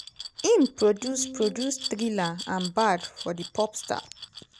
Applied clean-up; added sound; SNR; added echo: none; Glass + Piano; 12 dB; none.